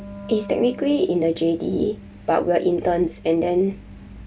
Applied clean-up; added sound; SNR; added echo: none; Wind instrument, woodwind instrument; 19 dB; none.